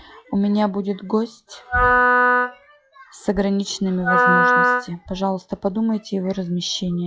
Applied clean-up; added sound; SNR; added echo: classical method log-MMSE.